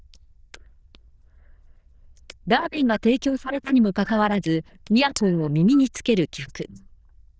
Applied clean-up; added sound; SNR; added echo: neural diffusion model UNIVERSE++.